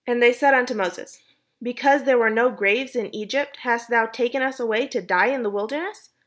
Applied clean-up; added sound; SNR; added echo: none; none; none; none.